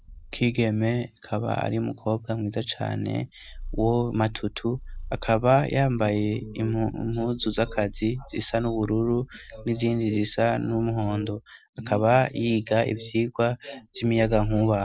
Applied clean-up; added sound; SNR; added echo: none; Purr; 17 dB; none.